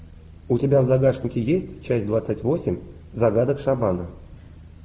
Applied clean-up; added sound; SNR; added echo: none; none; none; none.